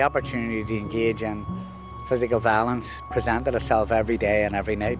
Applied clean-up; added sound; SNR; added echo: none; none; none; none.